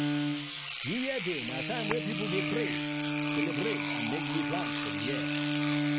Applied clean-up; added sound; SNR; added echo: none; Bowed string instrument + Engine / Domestic sounds, home sounds; -5 dB; none.